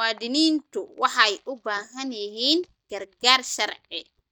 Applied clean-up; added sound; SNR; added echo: neural mask model DeepFilterNet 3.